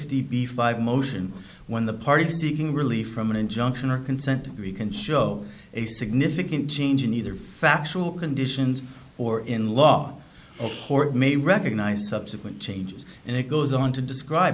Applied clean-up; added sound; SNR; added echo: none; none; none; none.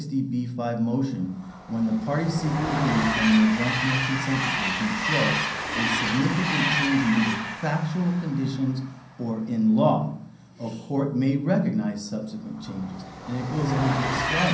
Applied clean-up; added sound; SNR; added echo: none; Train; 5 dB; reverberation time 0.6 s.